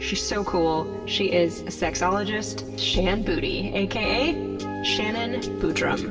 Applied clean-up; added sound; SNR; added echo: none; Wind instrument, woodwind instrument; 16 dB; reverberation time 2.9 s.